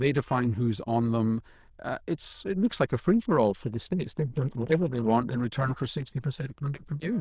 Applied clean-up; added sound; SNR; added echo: neural diffusion model UNIVERSE++.